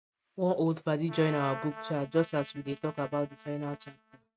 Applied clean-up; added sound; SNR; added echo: neural mask model RNNoise.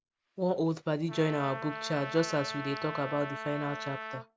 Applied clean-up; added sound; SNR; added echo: none; Trumpet; 9 dB; none.